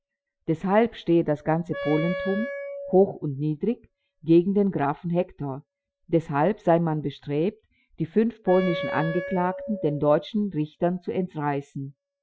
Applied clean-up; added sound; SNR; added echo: classical method Wiener filter.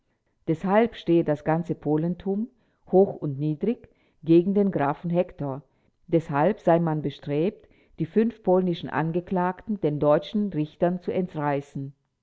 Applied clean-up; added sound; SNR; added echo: none; none; none; none.